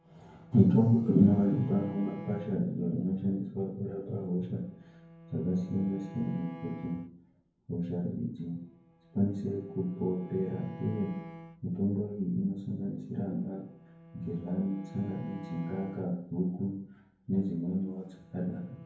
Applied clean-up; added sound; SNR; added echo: none; Bowed string instrument; 18 dB; reverberation time 0.9 s.